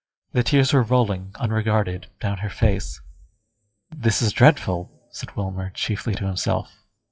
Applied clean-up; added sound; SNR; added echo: classical method WPE with log-MMSE.